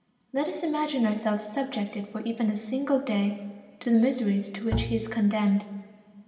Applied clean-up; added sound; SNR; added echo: none; Bowed string instrument; 7 dB; reverberation time 2.2 s.